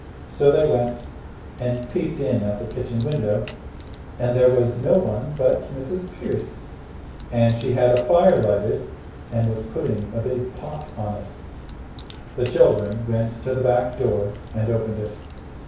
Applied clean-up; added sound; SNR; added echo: none; Crack; 14 dB; reverberation time 0.6 s.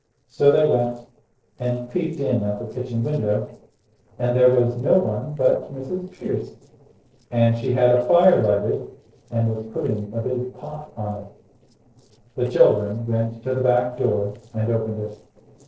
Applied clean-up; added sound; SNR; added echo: neural separator model SepFormer DNS4.